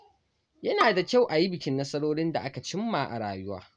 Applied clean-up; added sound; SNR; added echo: none; Bowed string instrument; 9 dB; none.